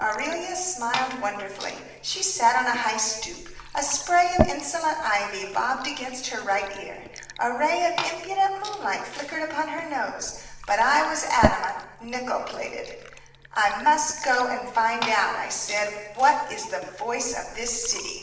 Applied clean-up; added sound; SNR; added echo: none; Liquid; 9 dB; reverberation time 1.0 s.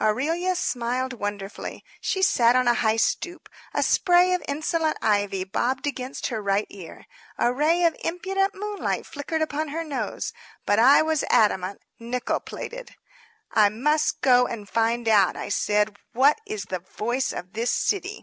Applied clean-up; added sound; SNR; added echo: none; none; none; none.